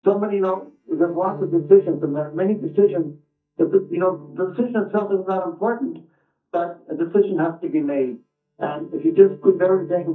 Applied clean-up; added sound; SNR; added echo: neural mask model DeepFilterNet 3.